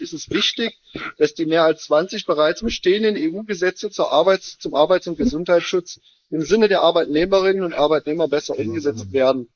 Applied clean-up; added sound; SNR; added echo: neural mask model Resemble Enhance denoiser.